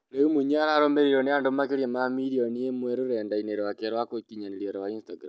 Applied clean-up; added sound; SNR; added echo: none; none; none; none.